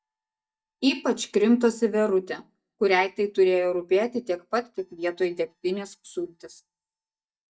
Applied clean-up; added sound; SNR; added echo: neural mask model DeepFilterNet 3.